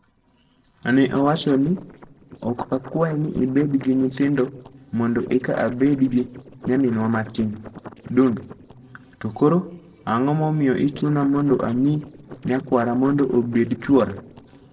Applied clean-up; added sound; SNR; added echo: neural separator model SepFormer DNS4.